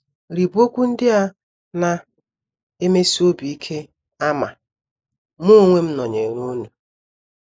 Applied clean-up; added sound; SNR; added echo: neural mask model Resemble Enhance denoiser.